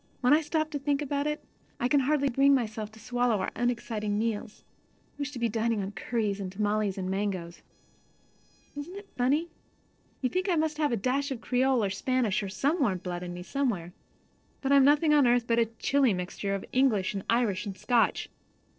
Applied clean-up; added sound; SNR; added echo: neural separator model SepFormer DNS4.